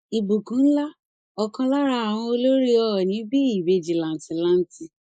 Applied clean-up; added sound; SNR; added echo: neural mask model Resemble Enhance denoiser.